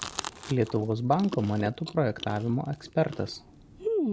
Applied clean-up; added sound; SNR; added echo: none; Chewing, mastication; 7 dB; none.